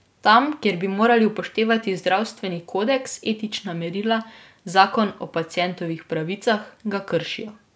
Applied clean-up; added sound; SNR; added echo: none; none; none; none.